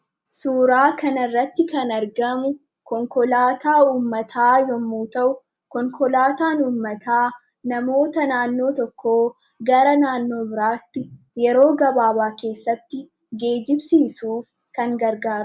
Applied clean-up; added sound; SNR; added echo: none; none; none; none.